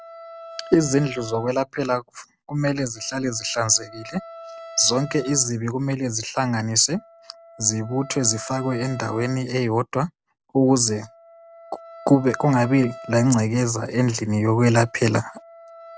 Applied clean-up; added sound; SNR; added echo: none; Wind instrument, woodwind instrument; 20 dB; none.